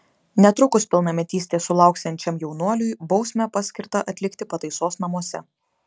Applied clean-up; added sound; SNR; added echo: none; none; none; none.